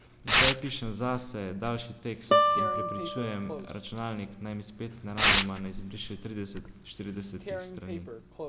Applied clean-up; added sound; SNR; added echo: none; Tearing + Guitar; -5 dB; none.